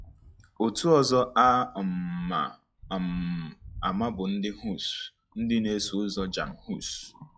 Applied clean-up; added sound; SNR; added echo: classical method log-MMSE.